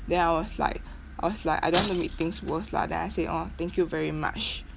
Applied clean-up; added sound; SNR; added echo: none; Shatter; 11 dB; none.